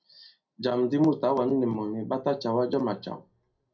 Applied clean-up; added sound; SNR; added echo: none; none; none; reverberation time 0.3 s.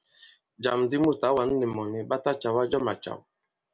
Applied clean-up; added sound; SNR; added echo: none; none; none; none.